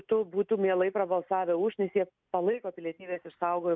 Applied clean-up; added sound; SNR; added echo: none; none; none; none.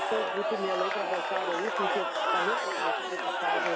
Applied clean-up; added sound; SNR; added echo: none; Crowd / Cheering; -5 dB; none.